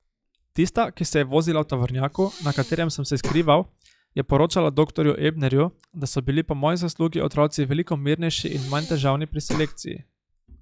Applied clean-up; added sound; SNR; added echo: classical method log-MMSE.